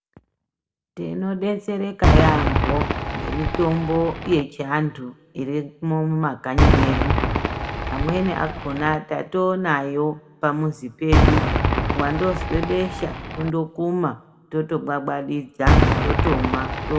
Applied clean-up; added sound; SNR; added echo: none; Cheering / Fireworks; -1 dB; reverberation time 1.0 s.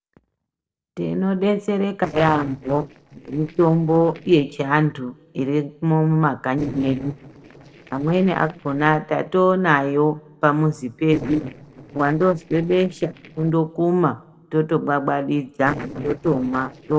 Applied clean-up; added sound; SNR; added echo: neural separator model SepFormer DNS4.